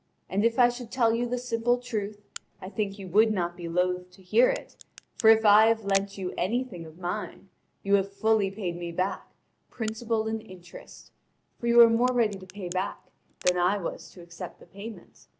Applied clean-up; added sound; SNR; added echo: none; Crack; 17 dB; none.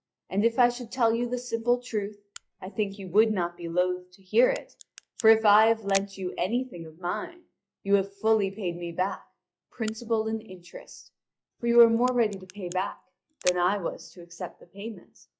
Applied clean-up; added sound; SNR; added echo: classical method log-MMSE.